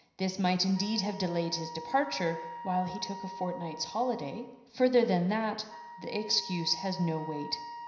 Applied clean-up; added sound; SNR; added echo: none; Wind instrument, woodwind instrument; 13 dB; reverberation time 0.9 s.